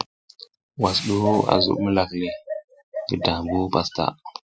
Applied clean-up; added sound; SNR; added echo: classical method Wiener filter.